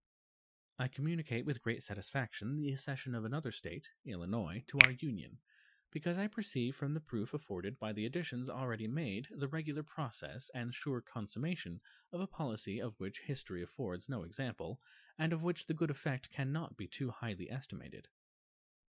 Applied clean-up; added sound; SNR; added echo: classical method Wiener filter.